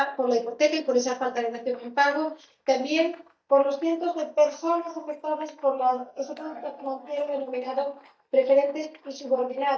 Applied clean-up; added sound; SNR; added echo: neural mask model DeepFilterNet 3.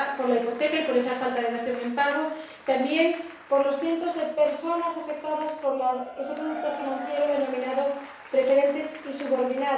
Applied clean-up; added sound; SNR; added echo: none; Applause / Crowd / Cheering; 16 dB; reverberation time 0.7 s.